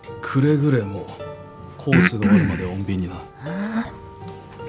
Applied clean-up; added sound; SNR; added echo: none; Breathing; -2 dB; none.